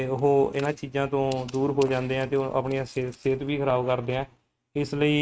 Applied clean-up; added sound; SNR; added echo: neural mask model RNNoise.